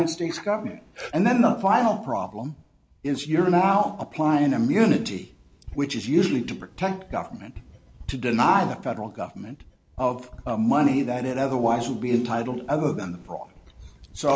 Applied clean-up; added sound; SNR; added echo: none; none; none; none.